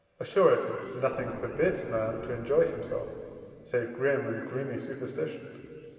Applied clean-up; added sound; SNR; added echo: none; Explosion; 16 dB; reverberation time 2.9 s.